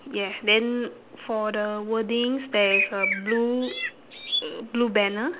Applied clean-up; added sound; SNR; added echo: none; Bird; 2 dB; none.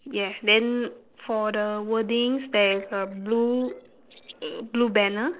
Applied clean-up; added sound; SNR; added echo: neural separator model SepFormer DNS4.